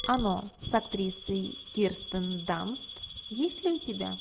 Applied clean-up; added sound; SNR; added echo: none; Coin (dropping) / Glass; 10 dB; none.